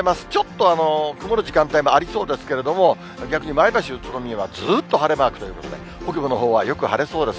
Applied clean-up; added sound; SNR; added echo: none; none; none; none.